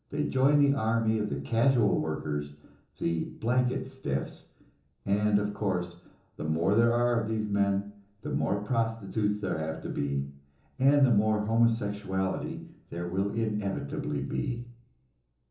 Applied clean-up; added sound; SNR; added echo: none; none; none; reverberation time 1.2 s.